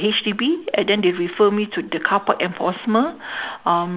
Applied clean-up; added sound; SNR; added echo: none; none; none; none.